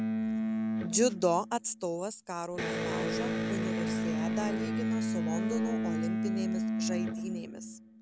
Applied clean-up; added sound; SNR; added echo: none; Electric guitar; -3 dB; none.